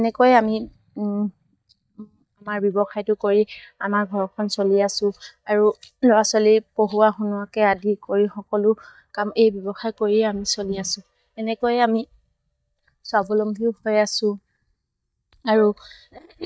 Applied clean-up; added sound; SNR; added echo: neural mask model DeepFilterNet 3.